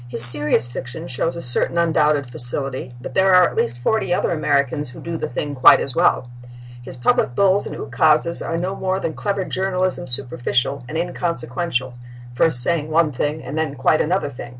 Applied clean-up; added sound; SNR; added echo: none; none; none; none.